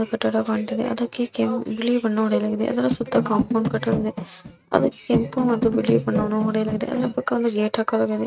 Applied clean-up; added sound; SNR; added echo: neural mask model RNNoise.